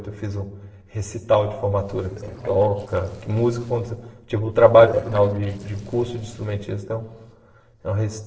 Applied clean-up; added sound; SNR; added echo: neural separator model SepFormer DNS4.